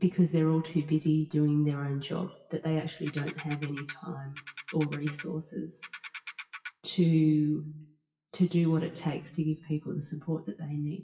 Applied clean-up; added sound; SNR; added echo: classical method WPE with log-MMSE.